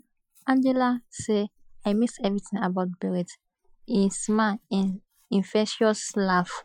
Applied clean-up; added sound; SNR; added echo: classical method Wiener filter.